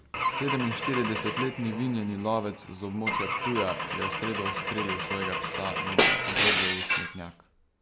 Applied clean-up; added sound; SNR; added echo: none; Glass / Engine / Car; -3 dB; none.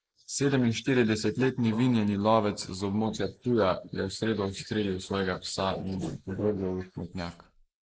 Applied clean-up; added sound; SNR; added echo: neural mask model Resemble Enhance denoiser.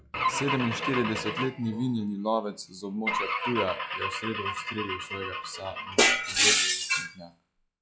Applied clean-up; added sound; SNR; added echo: classical method log-MMSE.